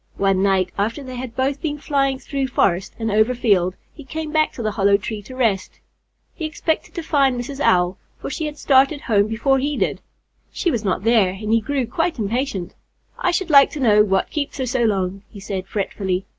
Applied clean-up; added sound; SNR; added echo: none; none; none; none.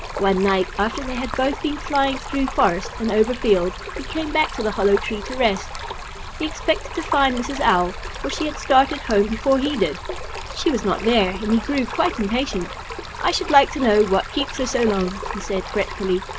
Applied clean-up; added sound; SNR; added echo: none; Stream; 9 dB; none.